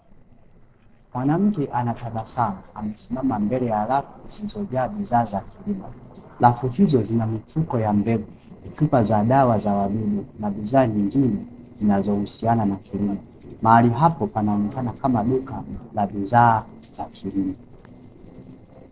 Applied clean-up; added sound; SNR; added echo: neural separator model SepFormer DNS4.